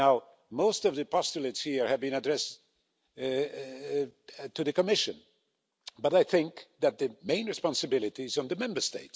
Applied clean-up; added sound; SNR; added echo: none; none; none; none.